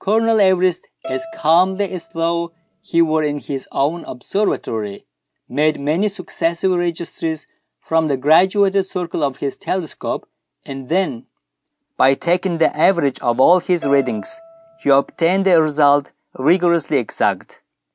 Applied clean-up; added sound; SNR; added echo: none; Bowed string instrument; 17 dB; none.